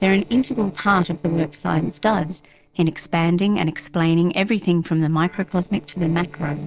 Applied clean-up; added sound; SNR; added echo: neural separator model SepFormer DNS4.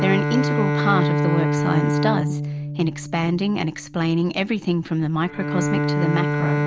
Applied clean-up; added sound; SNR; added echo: none; Bowed string instrument; 0 dB; none.